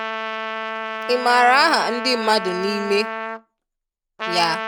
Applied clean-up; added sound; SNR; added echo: none; Trumpet; 7 dB; none.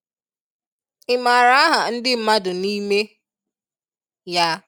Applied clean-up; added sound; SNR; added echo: none; none; none; none.